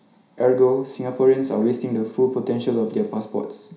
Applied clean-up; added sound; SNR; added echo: none; none; none; reverberation time 0.5 s.